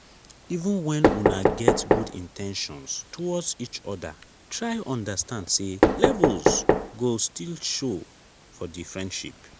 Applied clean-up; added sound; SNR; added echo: none; Knock; -3 dB; none.